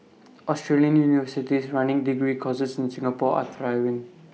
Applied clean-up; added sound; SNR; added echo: none; none; none; none.